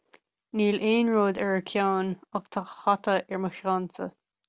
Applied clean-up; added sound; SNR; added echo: none; none; none; none.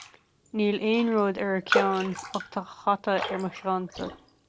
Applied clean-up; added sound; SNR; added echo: none; Raindrop; 7 dB; none.